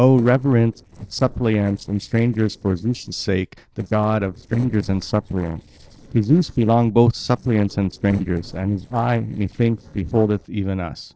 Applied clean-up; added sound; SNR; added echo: neural separator model SepFormer DNS4.